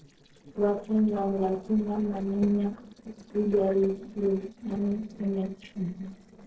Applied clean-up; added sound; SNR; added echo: neural separator model SepFormer DNS4.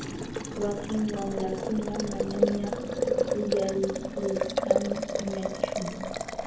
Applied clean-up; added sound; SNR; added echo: none; Boiling; -2 dB; reverberation time 0.7 s.